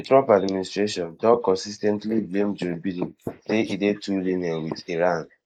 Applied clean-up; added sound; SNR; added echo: neural mask model Resemble Enhance denoiser.